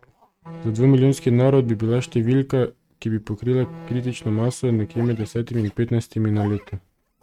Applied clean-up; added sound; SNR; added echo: neural mask model RNNoise.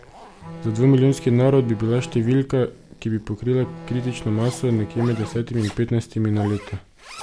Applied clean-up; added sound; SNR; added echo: none; Zipper (clothing) + Bowed string instrument; 17 dB; none.